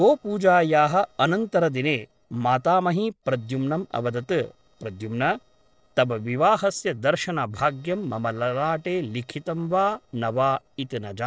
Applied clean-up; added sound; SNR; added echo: neural separator model SepFormer DNS4.